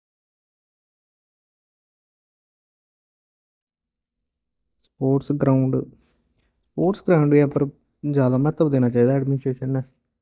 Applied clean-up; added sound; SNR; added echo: neural mask model DeepFilterNet 3.